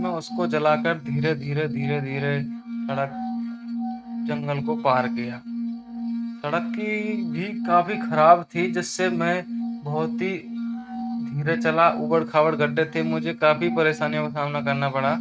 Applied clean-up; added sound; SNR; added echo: neural mask model RNNoise.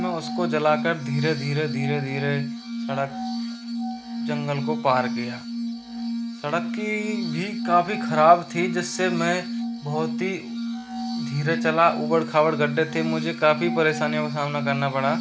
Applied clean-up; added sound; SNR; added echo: none; Glass; 5 dB; none.